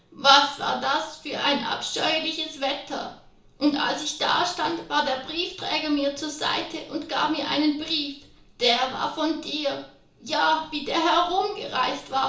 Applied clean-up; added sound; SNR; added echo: none; none; none; reverberation time 0.8 s.